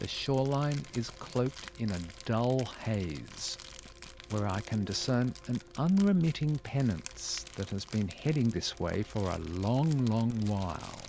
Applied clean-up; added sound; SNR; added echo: none; Crumpling, crinkling; 18 dB; none.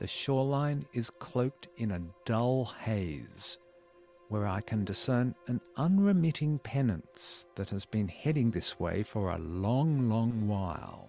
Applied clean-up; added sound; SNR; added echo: none; none; none; none.